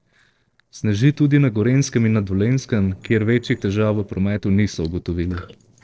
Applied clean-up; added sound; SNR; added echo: neural separator model SepFormer DNS4.